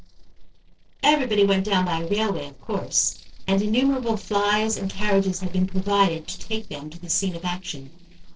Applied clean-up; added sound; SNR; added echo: neural separator model SepFormer DNS4.